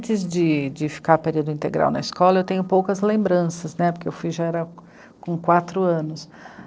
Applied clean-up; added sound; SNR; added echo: neural separator model SepFormer DNS4.